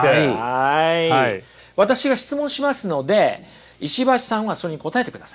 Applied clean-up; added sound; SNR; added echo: none; none; none; none.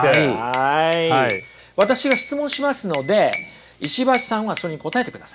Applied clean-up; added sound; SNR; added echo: none; Glass / Bell; 10 dB; none.